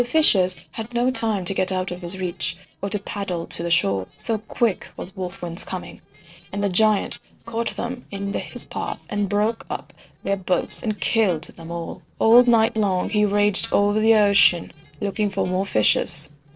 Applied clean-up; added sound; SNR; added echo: neural separator model SepFormer DNS4.